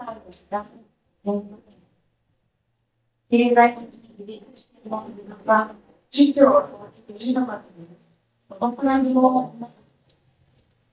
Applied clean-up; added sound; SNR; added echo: neural mask model DeepFilterNet 3.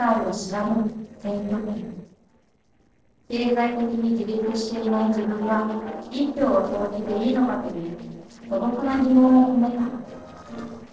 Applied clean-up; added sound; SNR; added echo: neural separator model SepFormer DNS4.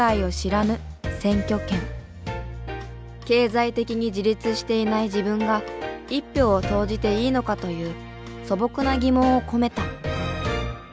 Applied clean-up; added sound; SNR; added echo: none; none; none; none.